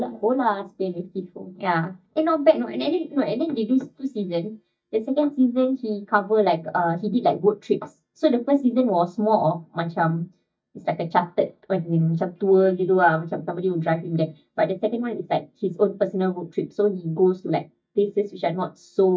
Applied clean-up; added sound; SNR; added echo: neural mask model DeepFilterNet 3.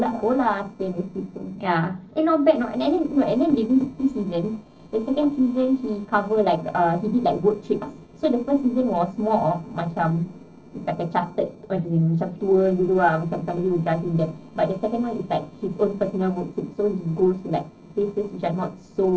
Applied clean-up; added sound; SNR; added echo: neural separator model SepFormer DNS4.